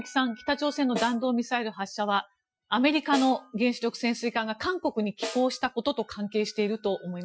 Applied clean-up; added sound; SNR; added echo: classical method Wiener filter.